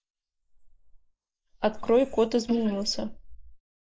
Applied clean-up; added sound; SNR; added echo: neural mask model Resemble Enhance denoiser.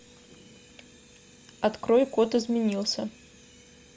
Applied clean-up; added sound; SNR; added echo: none; none; none; none.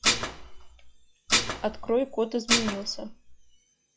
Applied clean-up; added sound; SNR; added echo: classical method log-MMSE.